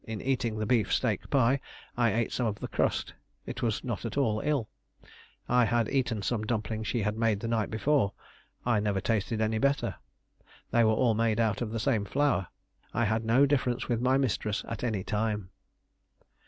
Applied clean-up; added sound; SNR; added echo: none; none; none; none.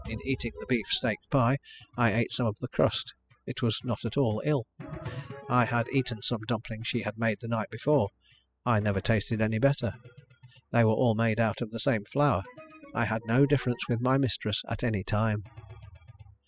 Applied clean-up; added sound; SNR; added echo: classical method spectral subtraction.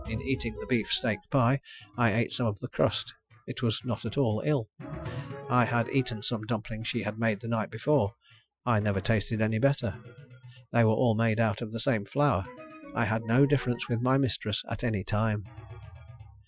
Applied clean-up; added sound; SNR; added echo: classical method Wiener filter.